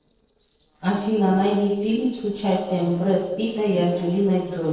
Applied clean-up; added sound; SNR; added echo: neural separator model SepFormer DNS4.